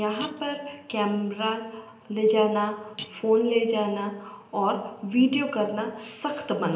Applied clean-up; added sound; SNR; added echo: none; Cutlery, silverware; 16 dB; reverberation time 0.8 s.